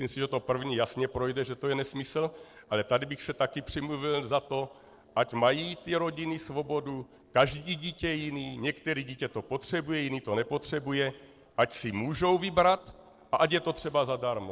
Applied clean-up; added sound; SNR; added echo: neural separator model SepFormer DNS4.